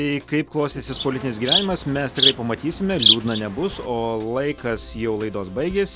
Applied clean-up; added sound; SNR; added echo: none; Insect; -2 dB; none.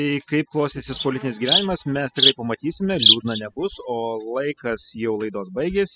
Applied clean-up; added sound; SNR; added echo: classical method spectral subtraction.